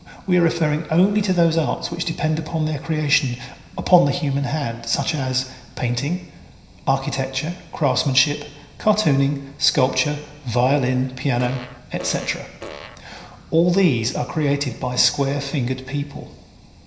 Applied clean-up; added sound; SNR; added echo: none; Fart; 14 dB; reverberation time 0.9 s.